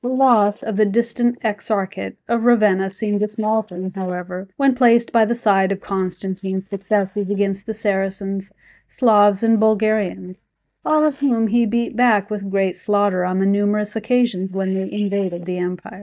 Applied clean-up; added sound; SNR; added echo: neural mask model DeepFilterNet 3.